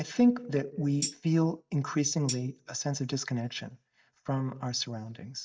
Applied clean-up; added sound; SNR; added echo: neural mask model DeepFilterNet 3.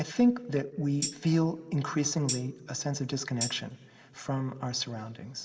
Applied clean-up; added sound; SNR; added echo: none; Tambourine; 9 dB; reverberation time 2.4 s.